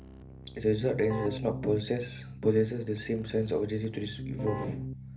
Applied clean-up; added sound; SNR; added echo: none; Keyboard (musical); 9 dB; reverberation time 0.3 s.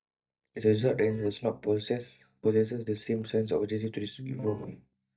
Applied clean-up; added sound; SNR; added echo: neural mask model DeepFilterNet 3.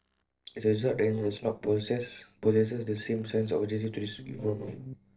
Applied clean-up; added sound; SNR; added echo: neural separator model SepFormer DNS4.